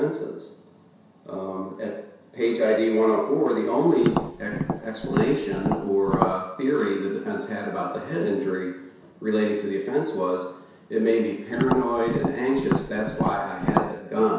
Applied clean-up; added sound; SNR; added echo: none; Tap; 2 dB; reverberation time 0.7 s.